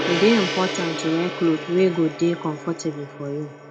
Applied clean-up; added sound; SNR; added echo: none; Gong; 7 dB; none.